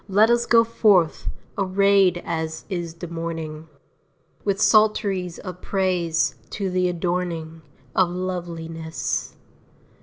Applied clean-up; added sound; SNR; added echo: none; none; none; none.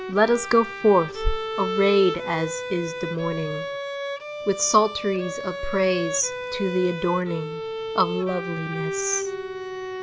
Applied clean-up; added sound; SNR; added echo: none; Bowed string instrument; 7 dB; none.